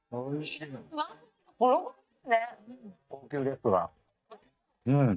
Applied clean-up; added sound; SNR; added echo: neural mask model DeepFilterNet 3.